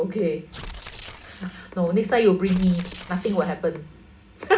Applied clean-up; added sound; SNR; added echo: none; Tearing; 16 dB; reverberation time 0.3 s.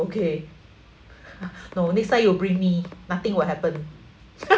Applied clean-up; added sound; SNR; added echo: none; none; none; none.